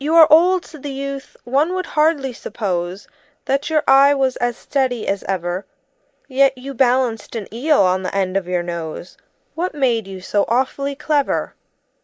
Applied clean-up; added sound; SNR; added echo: neural mask model Resemble Enhance denoiser.